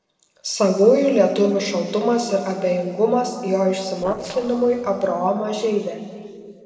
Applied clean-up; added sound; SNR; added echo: neural separator model SepFormer DNS4.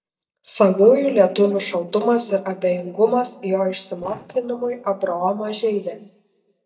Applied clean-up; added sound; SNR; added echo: neural mask model DeepFilterNet 3.